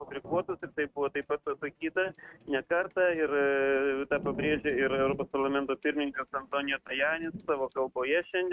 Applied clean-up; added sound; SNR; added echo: neural mask model RNNoise.